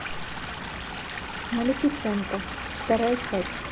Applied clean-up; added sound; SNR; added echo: none; Stream / Liquid; 4 dB; none.